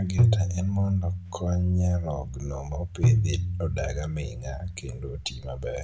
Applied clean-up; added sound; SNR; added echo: none; Tabla; 0 dB; none.